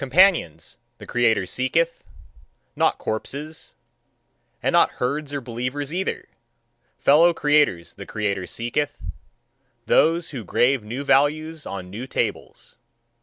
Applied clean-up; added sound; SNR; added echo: none; none; none; none.